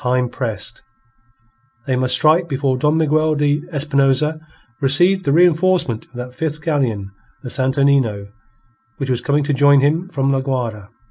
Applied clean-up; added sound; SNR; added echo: none; none; none; none.